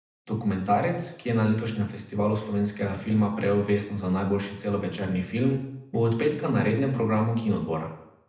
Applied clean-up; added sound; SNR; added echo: none; none; none; reverberation time 0.7 s.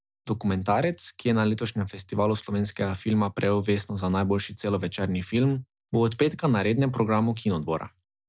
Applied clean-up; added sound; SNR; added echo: none; none; none; none.